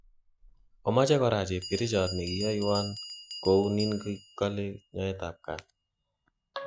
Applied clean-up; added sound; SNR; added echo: none; Bell; 13 dB; none.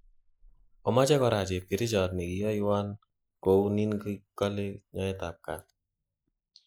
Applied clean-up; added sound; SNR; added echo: neural mask model Resemble Enhance denoiser.